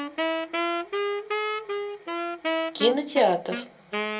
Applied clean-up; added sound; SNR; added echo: none; Wind instrument, woodwind instrument; 0 dB; reverberation time 0.2 s.